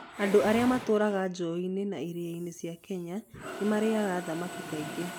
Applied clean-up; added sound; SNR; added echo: none; Mechanisms; 12 dB; none.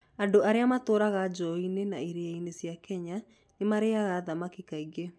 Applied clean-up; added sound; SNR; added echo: none; none; none; none.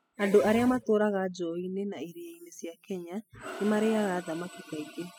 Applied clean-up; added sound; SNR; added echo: classical method spectral subtraction.